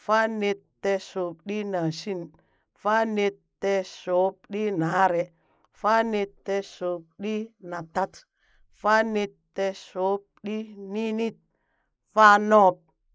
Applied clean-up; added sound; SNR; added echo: neural mask model Resemble Enhance denoiser.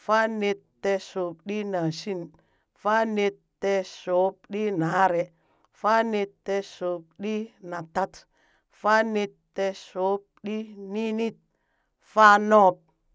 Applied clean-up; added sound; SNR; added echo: none; none; none; none.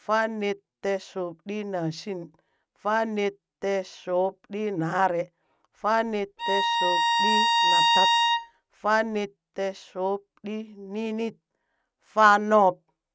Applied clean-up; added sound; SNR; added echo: neural mask model RNNoise.